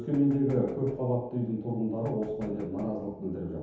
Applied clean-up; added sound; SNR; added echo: none; Knock; 20 dB; reverberation time 1.0 s.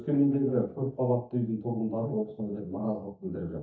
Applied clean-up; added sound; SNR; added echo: neural mask model DeepFilterNet 3.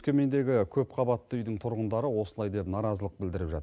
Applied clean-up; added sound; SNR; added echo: none; none; none; none.